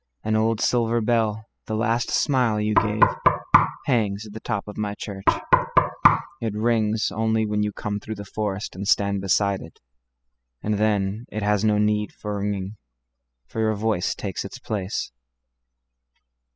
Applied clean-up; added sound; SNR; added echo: classical method spectral subtraction.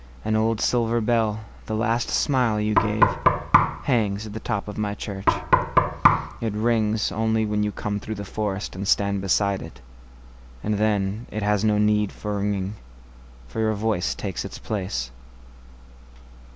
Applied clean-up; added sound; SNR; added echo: none; Knock; -2 dB; none.